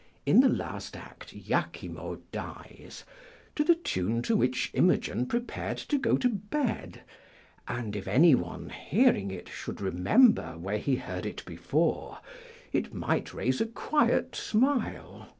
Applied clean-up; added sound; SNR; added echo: none; none; none; none.